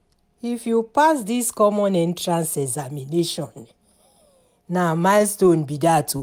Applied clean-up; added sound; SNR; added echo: none; none; none; none.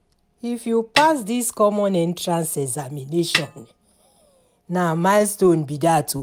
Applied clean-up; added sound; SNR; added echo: none; Snare drum; 7 dB; none.